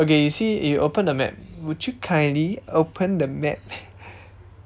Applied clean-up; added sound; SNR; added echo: none; none; none; none.